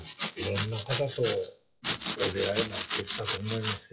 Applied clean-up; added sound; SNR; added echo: classical method WPE with log-MMSE.